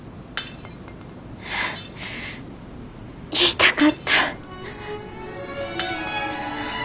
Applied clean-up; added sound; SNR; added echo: none; Shatter; 15 dB; none.